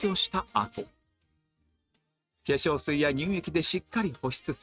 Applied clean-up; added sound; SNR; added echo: neural mask model RNNoise.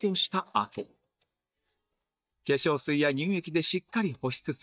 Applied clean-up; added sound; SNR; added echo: neural mask model DeepFilterNet 3.